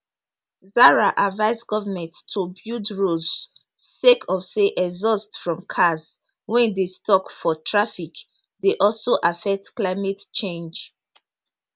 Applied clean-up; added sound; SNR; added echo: none; none; none; none.